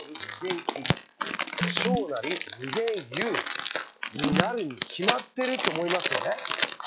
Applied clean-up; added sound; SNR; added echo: classical method log-MMSE.